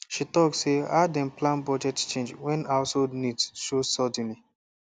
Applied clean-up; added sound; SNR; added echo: none; none; none; none.